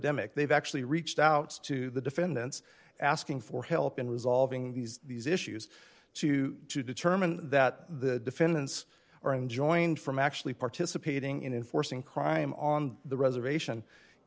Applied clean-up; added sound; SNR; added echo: none; none; none; none.